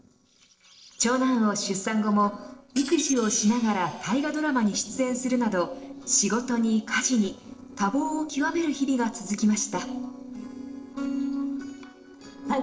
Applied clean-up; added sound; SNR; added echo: neural separator model SepFormer DNS4.